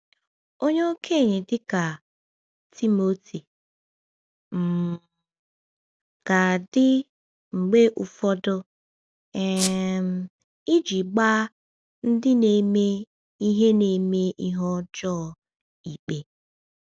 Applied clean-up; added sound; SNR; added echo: none; Squeak; 4 dB; none.